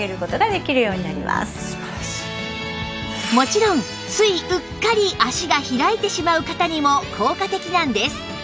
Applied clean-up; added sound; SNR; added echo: none; none; none; none.